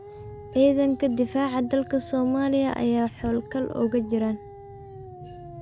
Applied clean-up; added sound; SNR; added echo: none; Dog; 19 dB; none.